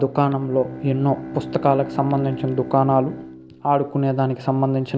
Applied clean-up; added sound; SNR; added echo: none; Bowed string instrument; 14 dB; none.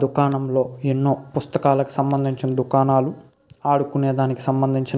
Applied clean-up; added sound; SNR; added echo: none; none; none; none.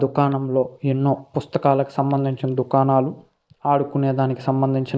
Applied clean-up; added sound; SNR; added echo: neural mask model Resemble Enhance denoiser.